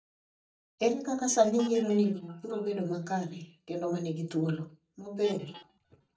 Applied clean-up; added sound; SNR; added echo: neural mask model DeepFilterNet 3.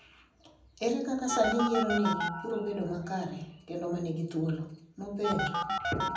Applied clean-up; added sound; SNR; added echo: none; Telephone; 5 dB; reverberation time 0.6 s.